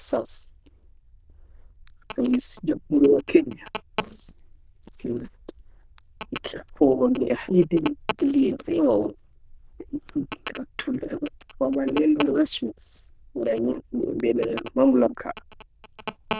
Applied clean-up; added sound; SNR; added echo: neural diffusion model UNIVERSE++.